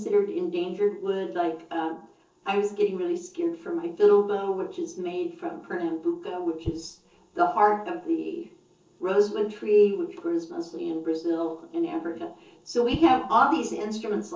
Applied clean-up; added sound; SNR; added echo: neural separator model SepFormer DNS4.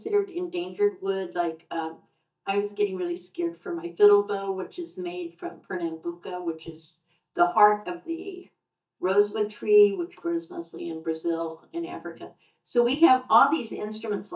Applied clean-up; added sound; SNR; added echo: neural mask model DeepFilterNet 3.